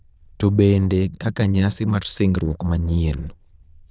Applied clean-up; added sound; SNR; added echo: neural diffusion model UNIVERSE++.